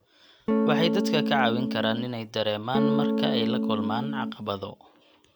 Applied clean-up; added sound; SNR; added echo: none; Electric guitar / Strum; -3 dB; none.